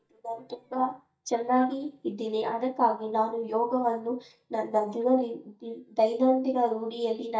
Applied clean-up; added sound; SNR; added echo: neural mask model DeepFilterNet 3.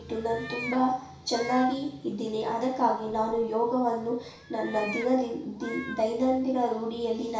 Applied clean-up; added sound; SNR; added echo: none; Meow; 16 dB; reverberation time 0.6 s.